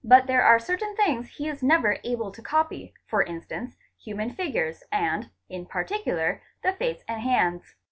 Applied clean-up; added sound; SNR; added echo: none; none; none; none.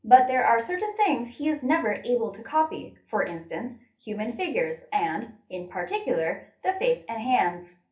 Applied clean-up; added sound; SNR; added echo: none; none; none; reverberation time 0.3 s.